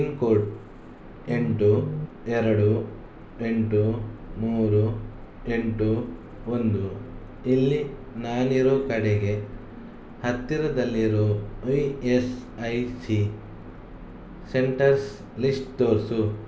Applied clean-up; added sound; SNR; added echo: none; none; none; none.